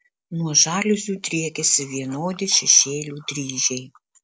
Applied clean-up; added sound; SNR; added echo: none; none; none; none.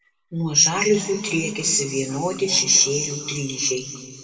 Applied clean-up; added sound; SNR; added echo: none; none; none; reverberation time 2.4 s.